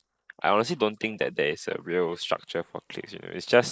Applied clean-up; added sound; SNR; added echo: neural mask model Resemble Enhance denoiser.